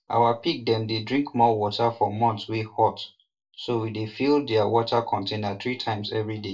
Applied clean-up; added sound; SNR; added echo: none; none; none; reverberation time 0.2 s.